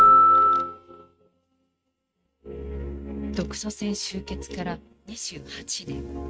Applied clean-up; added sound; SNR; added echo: neural mask model RNNoise.